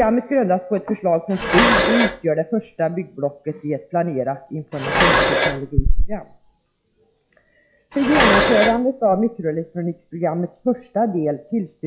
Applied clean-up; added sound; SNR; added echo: classical method log-MMSE.